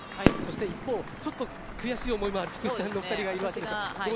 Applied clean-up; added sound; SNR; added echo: none; Fireworks; 0 dB; none.